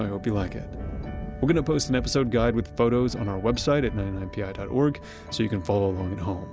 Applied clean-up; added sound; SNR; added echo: none; Thunder; 12 dB; none.